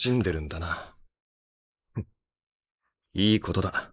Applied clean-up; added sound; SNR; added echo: neural mask model Resemble Enhance denoiser.